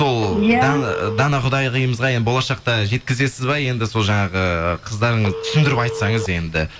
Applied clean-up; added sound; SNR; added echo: none; Telephone; 13 dB; reverberation time 1.1 s.